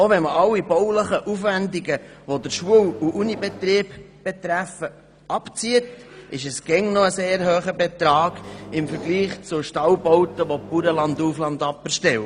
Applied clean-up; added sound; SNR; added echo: none; Microwave oven; 15 dB; none.